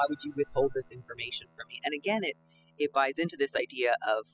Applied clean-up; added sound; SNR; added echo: classical method spectral subtraction.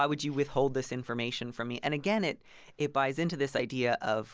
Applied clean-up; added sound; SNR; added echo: none; none; none; none.